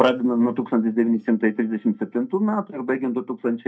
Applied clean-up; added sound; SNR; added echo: neural mask model DeepFilterNet 3.